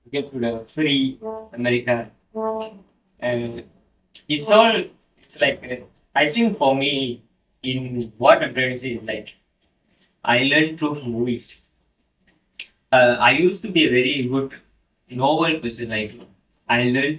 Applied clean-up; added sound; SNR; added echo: neural mask model DeepFilterNet 3.